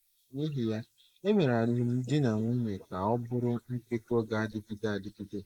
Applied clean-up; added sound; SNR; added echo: neural mask model Resemble Enhance denoiser.